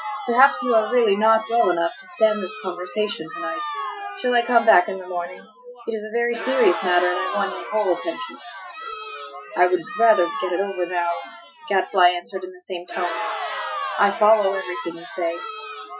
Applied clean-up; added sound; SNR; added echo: classical method Wiener filter.